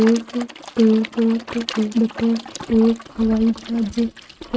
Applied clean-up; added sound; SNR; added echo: neural mask model RNNoise.